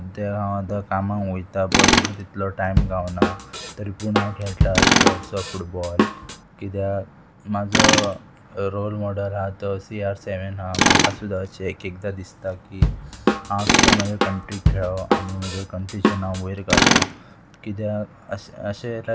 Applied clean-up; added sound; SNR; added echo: none; Tools + Drum / Drum kit; -4 dB; none.